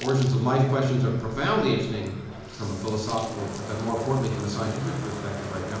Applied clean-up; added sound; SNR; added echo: none; Bathtub (filling or washing); 13 dB; reverberation time 1.0 s.